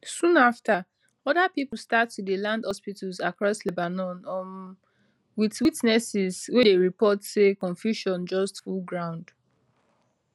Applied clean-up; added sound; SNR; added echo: none; none; none; none.